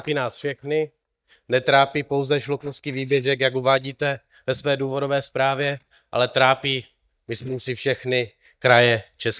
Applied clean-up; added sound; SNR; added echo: neural mask model DeepFilterNet 3.